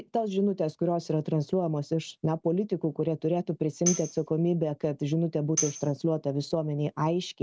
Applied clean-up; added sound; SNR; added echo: none; Tambourine; 9 dB; none.